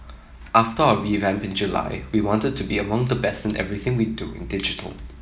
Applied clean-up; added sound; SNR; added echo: none; none; none; none.